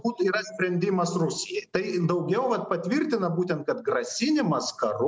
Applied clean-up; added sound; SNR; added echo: none; none; none; none.